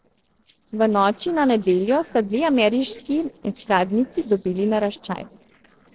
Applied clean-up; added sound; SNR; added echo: neural separator model SepFormer DNS4.